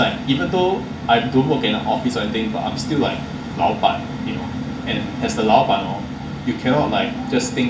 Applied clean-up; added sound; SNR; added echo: none; none; none; reverberation time 0.4 s.